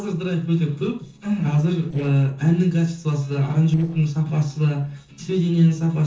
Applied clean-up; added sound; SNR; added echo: neural separator model SepFormer DNS4.